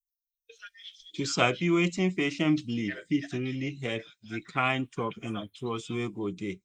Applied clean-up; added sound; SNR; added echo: neural mask model Resemble Enhance denoiser.